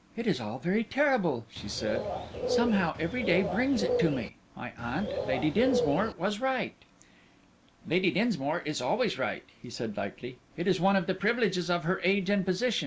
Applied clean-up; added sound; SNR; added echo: none; Bird; 3 dB; none.